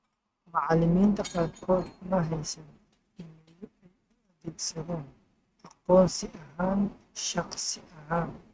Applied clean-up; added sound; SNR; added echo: neural mask model RNNoise.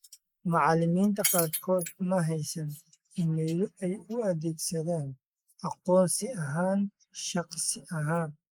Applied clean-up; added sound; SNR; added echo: neural mask model Resemble Enhance denoiser.